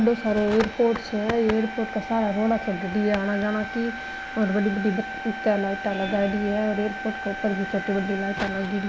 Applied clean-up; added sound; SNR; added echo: none; none; none; none.